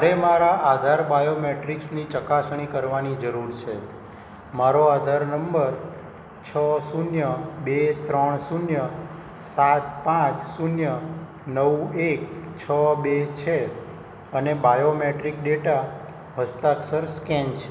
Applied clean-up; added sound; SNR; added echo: none; none; none; none.